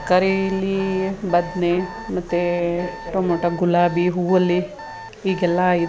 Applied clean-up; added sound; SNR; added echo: none; Alarm; 17 dB; none.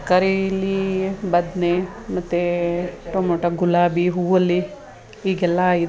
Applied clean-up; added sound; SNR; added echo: none; none; none; none.